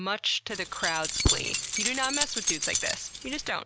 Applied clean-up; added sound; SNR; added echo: none; Keys jangling; -2 dB; none.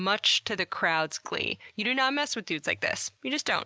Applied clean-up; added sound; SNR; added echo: none; none; none; none.